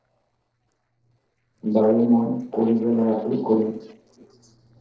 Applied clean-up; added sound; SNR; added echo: neural separator model SepFormer DNS4.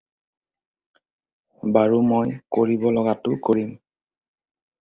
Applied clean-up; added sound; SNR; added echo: none; none; none; none.